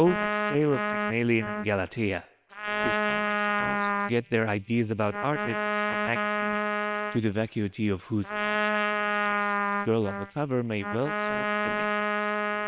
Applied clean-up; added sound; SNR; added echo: neural separator model SepFormer WHAM!.